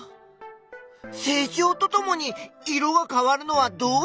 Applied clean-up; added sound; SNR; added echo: none; none; none; none.